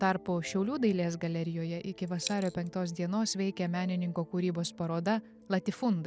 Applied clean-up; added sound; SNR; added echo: none; Coin (dropping); 13 dB; none.